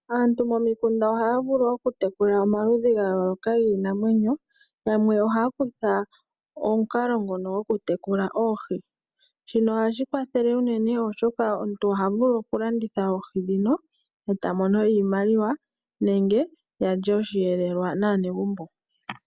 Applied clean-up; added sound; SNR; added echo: none; none; none; none.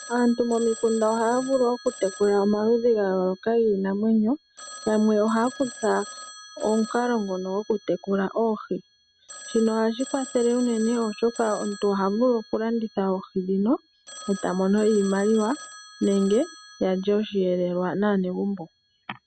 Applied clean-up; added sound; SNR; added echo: none; Telephone; 18 dB; none.